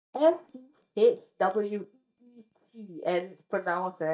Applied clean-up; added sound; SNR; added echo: neural mask model DeepFilterNet 3.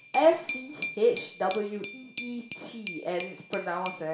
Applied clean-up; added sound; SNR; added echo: none; Glass; 12 dB; reverberation time 0.4 s.